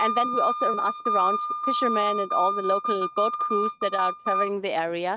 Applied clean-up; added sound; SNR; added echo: neural mask model RNNoise.